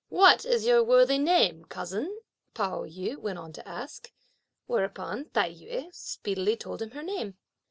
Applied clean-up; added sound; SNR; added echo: none; none; none; none.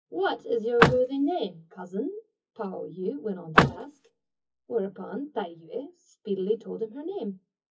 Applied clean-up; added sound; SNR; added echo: classical method WPE with log-MMSE.